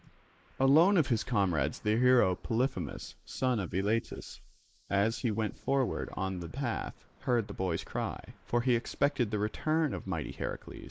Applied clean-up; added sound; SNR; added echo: neural mask model Resemble Enhance denoiser.